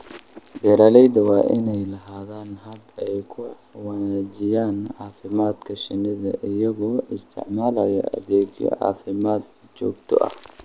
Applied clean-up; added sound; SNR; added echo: none; none; none; none.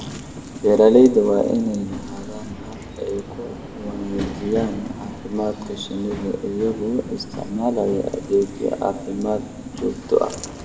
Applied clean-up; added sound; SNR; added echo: none; Subway, metro, underground; 12 dB; reverberation time 1.2 s.